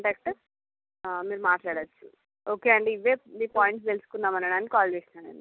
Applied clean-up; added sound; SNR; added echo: none; none; none; none.